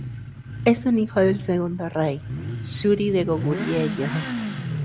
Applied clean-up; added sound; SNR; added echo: none; Motorcycle / Accelerating, revving, vroom; 7 dB; none.